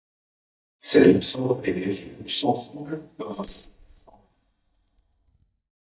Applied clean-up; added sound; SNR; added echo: neural mask model DeepFilterNet 3.